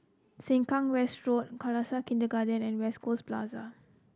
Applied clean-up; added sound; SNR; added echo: none; none; none; none.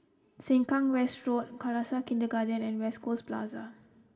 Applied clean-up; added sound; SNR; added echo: none; none; none; reverberation time 1.1 s.